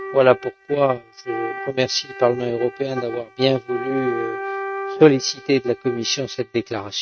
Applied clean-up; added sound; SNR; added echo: neural mask model RNNoise.